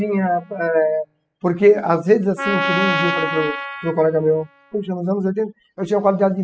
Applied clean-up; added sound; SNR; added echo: classical method spectral subtraction.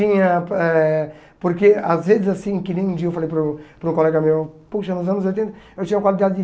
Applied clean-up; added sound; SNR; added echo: none; none; none; none.